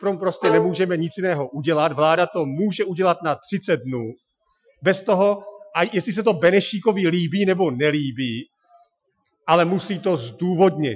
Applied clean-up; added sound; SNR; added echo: classical method Wiener filter.